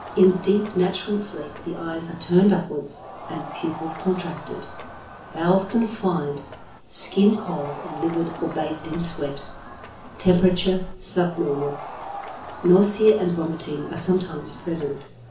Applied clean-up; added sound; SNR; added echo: none; Crowd; 16 dB; reverberation time 0.7 s.